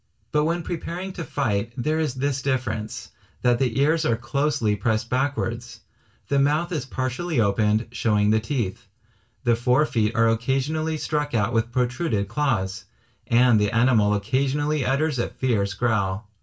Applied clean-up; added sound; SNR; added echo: none; none; none; reverberation time 0.2 s.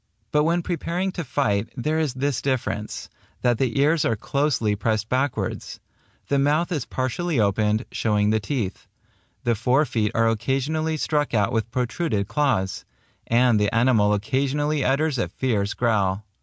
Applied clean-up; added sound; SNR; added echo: none; none; none; none.